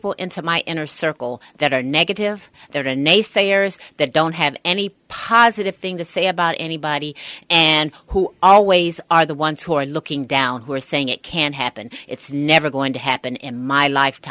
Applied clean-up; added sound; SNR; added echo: none; none; none; none.